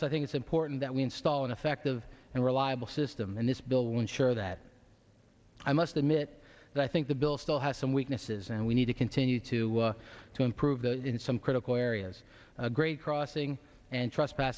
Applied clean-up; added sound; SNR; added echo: none; none; none; none.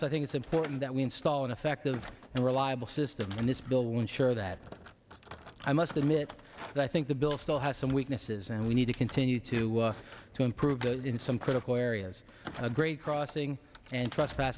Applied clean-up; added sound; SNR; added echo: none; Thump, thud; 17 dB; none.